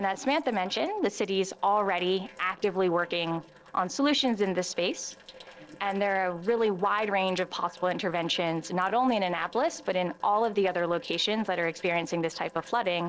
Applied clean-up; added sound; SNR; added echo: neural separator model SepFormer DNS4.